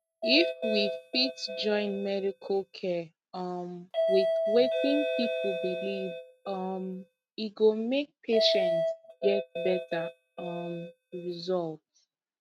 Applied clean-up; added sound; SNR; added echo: neural mask model RNNoise.